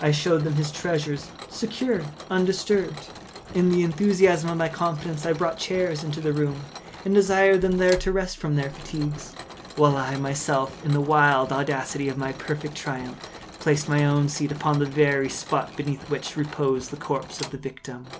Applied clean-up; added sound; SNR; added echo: none; Mechanisms; 17 dB; none.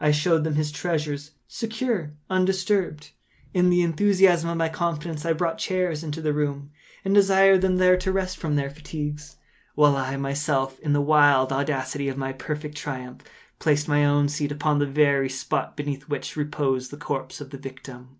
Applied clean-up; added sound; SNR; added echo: none; none; none; none.